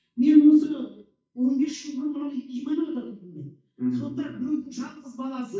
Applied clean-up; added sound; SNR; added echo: neural mask model DeepFilterNet 3.